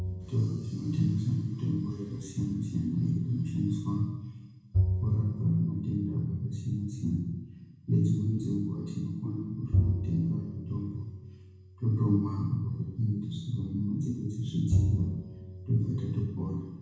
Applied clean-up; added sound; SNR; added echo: none; Bowed string instrument; 6 dB; reverberation time 1.1 s.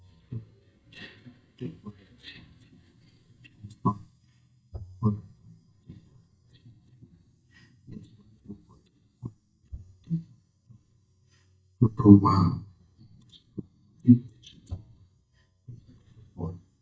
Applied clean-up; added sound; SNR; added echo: neural mask model DeepFilterNet 3.